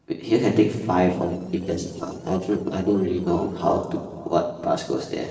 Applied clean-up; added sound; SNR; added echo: neural separator model SepFormer DNS4.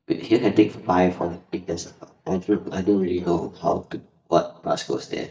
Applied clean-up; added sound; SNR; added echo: neural mask model DeepFilterNet 3.